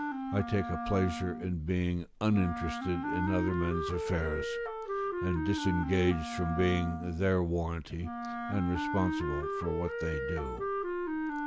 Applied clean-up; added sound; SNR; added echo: none; Wind instrument, woodwind instrument; 3 dB; none.